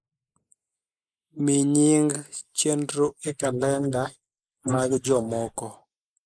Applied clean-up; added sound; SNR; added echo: neural mask model Resemble Enhance denoiser.